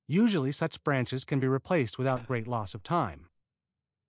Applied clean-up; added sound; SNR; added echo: neural separator model SepFormer DNS4.